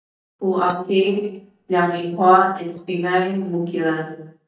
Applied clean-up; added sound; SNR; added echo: neural mask model DeepFilterNet 3.